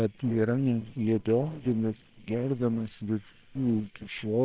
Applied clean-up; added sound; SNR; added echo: neural separator model SepFormer WHAM!.